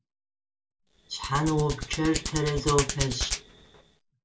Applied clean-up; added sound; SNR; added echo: none; Hands; 4 dB; reverberation time 0.2 s.